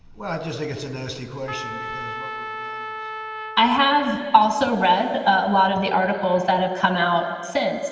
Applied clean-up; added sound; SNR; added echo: none; Trumpet; 11 dB; reverberation time 2.9 s.